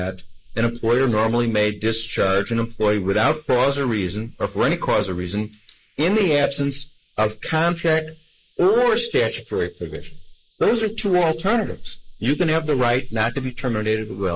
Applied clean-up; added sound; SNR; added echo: neural mask model Resemble Enhance denoiser.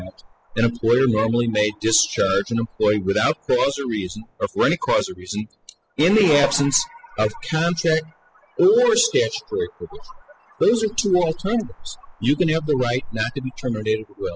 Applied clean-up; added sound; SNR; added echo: classical method spectral subtraction.